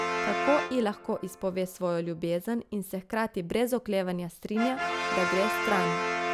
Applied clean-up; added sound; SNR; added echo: none; Brass instrument; 3 dB; none.